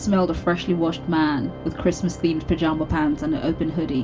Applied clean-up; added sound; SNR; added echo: none; Organ; 13 dB; reverberation time 0.2 s.